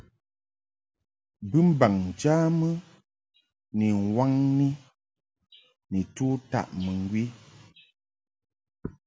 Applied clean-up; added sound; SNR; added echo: none; none; none; none.